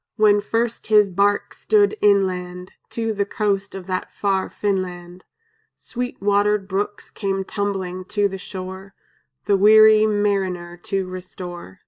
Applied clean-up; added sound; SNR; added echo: neural mask model Resemble Enhance denoiser.